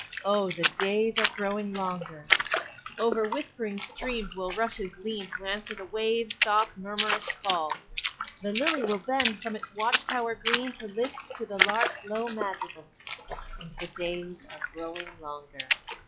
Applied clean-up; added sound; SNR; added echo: classical method log-MMSE.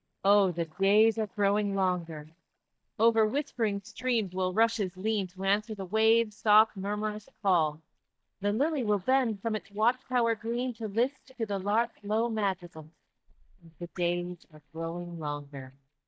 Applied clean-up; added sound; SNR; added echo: neural mask model DeepFilterNet 3.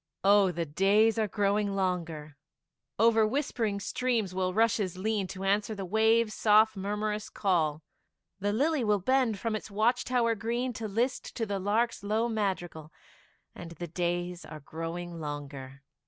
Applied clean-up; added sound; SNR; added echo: none; none; none; none.